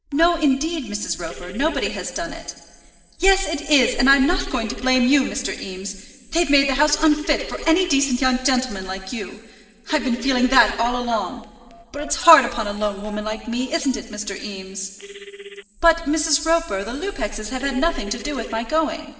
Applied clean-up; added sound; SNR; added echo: neural separator model SepFormer DNS4.